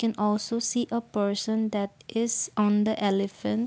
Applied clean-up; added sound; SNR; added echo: none; none; none; none.